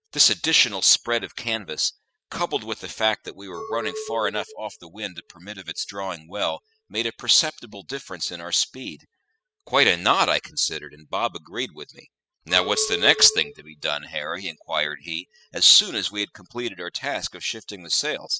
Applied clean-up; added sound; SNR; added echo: classical method spectral subtraction.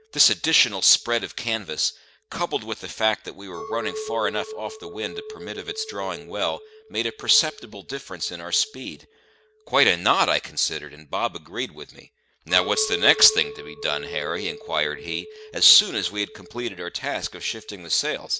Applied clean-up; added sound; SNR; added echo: none; Chink, clink; 14 dB; none.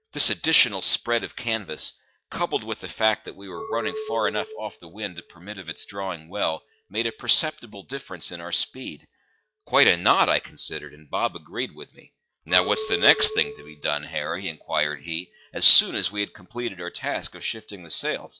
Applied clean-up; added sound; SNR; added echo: classical method log-MMSE.